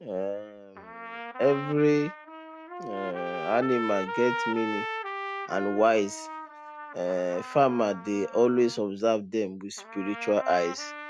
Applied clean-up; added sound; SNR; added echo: none; Trumpet; 10 dB; none.